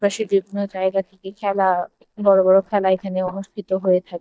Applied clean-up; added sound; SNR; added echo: neural mask model DeepFilterNet 3.